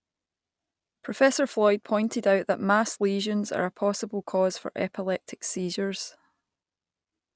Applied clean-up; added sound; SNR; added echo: none; none; none; none.